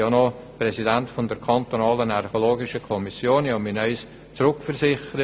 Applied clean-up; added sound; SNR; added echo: none; none; none; none.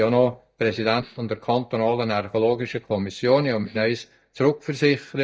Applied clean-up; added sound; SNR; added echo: neural mask model DeepFilterNet 3.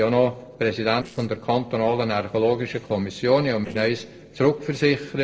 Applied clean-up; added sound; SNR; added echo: neural separator model SepFormer DNS4.